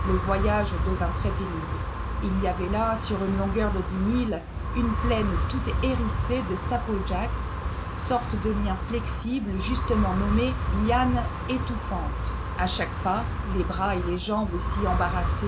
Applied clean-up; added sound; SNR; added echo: none; Wind; 0 dB; none.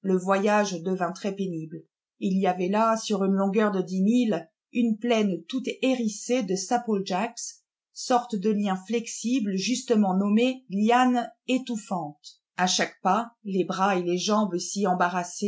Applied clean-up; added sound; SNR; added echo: none; none; none; none.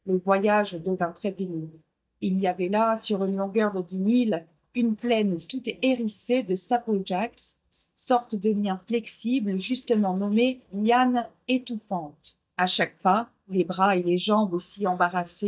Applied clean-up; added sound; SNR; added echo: neural mask model DeepFilterNet 3.